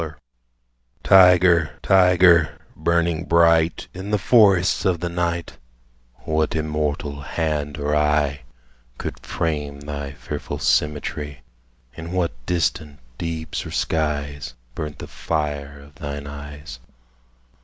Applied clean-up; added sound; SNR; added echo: none; none; none; none.